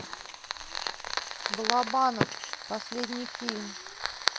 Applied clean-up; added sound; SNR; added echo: none; Fire; 1 dB; none.